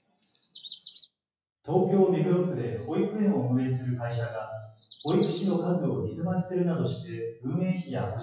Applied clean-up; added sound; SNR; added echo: classical method WPE with log-MMSE.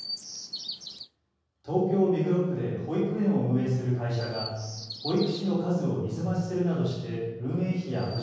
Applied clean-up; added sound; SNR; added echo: none; Chirp, tweet; 16 dB; reverberation time 1.3 s.